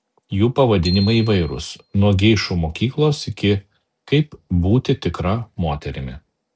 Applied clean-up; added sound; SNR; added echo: none; Bicycle bell; 18 dB; none.